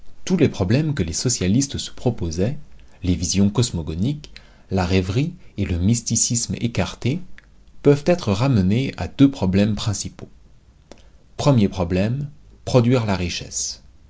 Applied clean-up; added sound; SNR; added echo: none; none; none; none.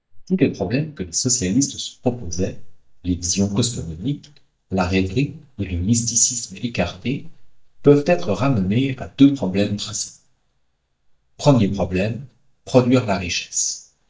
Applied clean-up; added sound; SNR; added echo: neural mask model DeepFilterNet 3.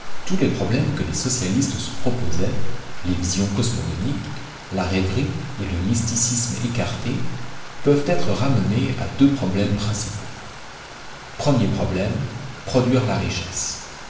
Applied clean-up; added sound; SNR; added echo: none; Stream; 17 dB; reverberation time 1.0 s.